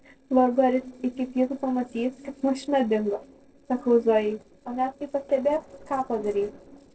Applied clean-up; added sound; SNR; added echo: neural separator model SepFormer DNS4.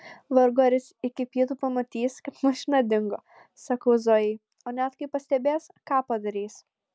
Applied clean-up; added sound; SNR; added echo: none; none; none; none.